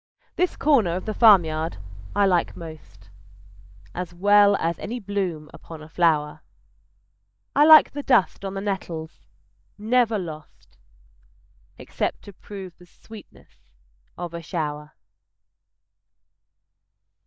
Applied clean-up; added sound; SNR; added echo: neural mask model DeepFilterNet 3.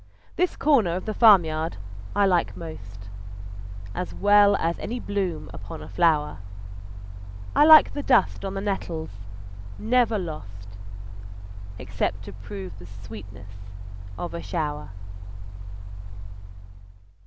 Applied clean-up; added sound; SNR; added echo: none; Mechanical fan; 7 dB; none.